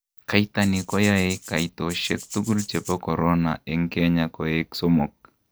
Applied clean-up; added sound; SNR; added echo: none; Rattle (instrument); 15 dB; none.